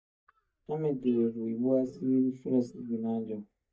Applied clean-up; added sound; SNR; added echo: neural mask model DeepFilterNet 3.